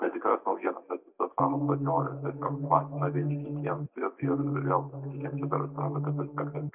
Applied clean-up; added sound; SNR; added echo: neural mask model DeepFilterNet 3.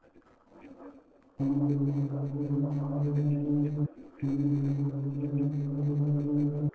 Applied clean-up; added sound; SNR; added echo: neural separator model SepFormer DNS4.